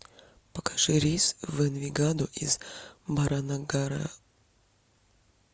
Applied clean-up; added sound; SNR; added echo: none; none; none; none.